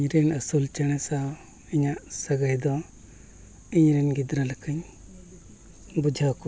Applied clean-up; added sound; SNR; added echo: none; none; none; none.